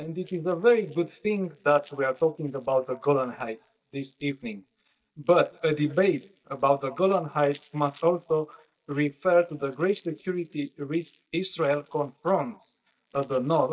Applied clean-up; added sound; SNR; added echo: neural mask model DeepFilterNet 3.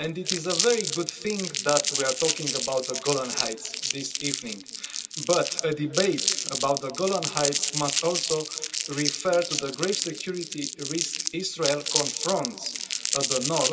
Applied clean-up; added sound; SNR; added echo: none; Crumpling, crinkling; 1 dB; reverberation time 2.0 s.